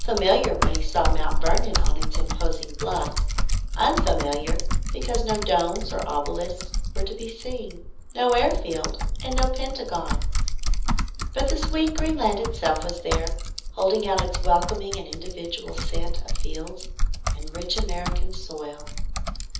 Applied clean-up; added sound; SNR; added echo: none; Typing; -4 dB; reverberation time 0.7 s.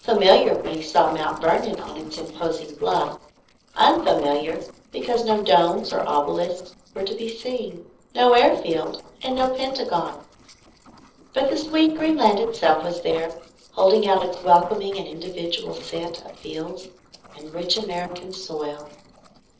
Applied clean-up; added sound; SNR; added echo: neural separator model SepFormer DNS4.